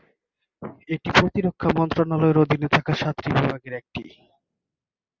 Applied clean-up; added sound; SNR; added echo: none; none; none; none.